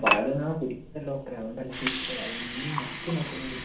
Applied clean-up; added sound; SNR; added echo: none; Water; 1 dB; reverberation time 0.4 s.